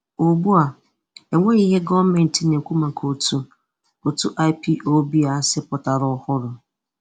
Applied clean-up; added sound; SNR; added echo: none; none; none; none.